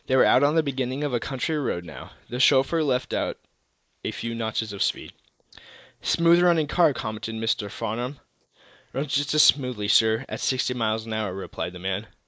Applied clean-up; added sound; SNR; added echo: neural mask model Resemble Enhance denoiser.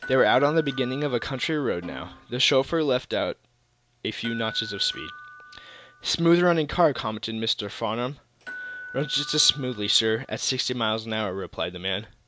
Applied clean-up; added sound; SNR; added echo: none; Snare drum + Door / Bell; 17 dB; none.